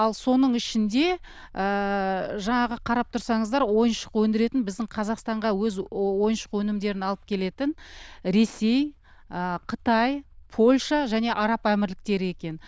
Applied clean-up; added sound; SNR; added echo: neural diffusion model UNIVERSE++.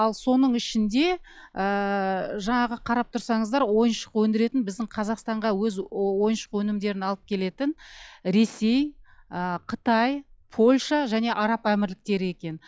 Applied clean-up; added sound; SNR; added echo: classical method log-MMSE.